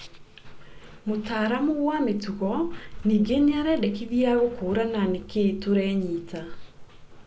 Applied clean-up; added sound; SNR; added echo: none; Walk, footsteps; 14 dB; none.